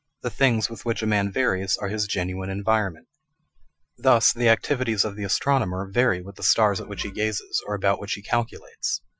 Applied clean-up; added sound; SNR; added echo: classical method Wiener filter.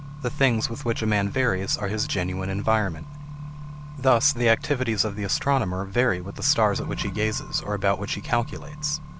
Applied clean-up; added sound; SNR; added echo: none; Accelerating, revving, vroom; 11 dB; none.